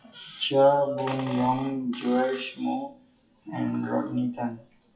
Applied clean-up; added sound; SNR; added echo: classical method WPE with log-MMSE.